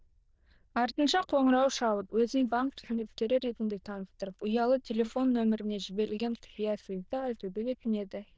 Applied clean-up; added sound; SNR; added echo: neural diffusion model UNIVERSE++.